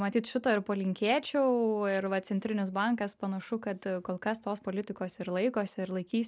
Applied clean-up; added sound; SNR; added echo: none; none; none; none.